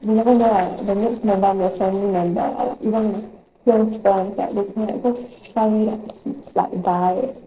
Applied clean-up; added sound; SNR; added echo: neural separator model SepFormer DNS4.